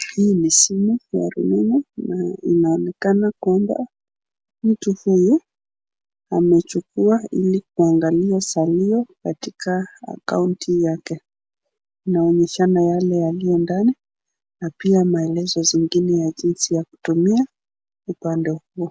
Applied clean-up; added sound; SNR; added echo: none; none; none; none.